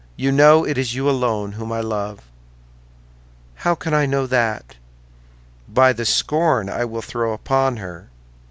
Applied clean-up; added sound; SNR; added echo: none; none; none; none.